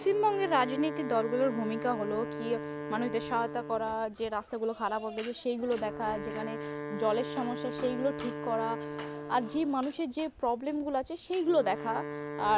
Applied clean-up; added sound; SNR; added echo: none; Wind instrument, woodwind instrument; 8 dB; none.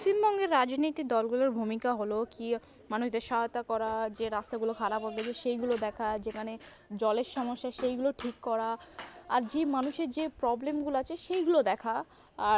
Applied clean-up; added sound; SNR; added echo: none; none; none; none.